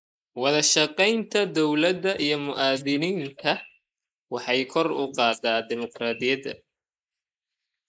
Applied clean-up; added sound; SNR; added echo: neural mask model Resemble Enhance denoiser.